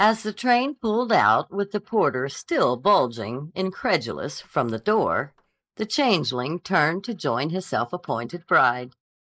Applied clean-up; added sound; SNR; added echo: neural mask model Resemble Enhance denoiser.